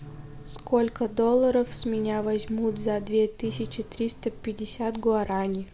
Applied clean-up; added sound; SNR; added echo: none; Piano; 19 dB; none.